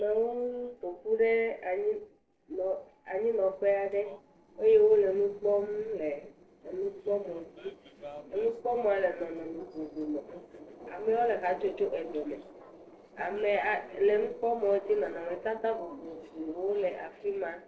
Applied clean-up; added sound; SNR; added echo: neural separator model SepFormer DNS4.